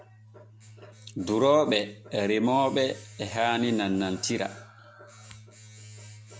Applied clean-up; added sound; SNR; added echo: none; Domestic sounds, home sounds; 19 dB; none.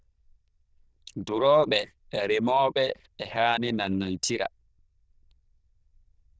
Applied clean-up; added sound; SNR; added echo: neural diffusion model UNIVERSE++.